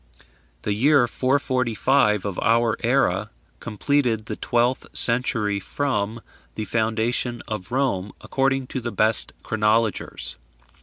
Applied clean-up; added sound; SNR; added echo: none; none; none; none.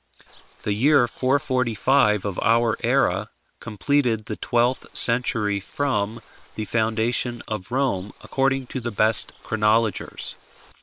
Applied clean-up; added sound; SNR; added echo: neural separator model SepFormer WHAM!.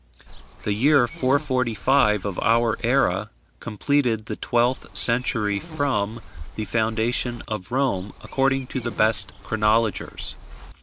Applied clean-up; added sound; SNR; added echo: none; Walk, footsteps / Insect; 14 dB; none.